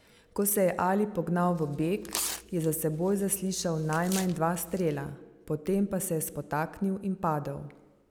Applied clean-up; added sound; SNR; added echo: none; Tearing; 12 dB; none.